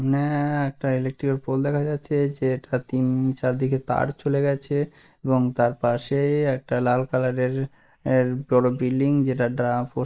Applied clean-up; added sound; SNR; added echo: neural mask model Resemble Enhance denoiser.